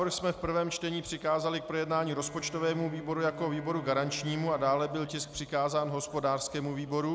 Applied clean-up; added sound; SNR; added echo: none; Bowed string instrument; 17 dB; none.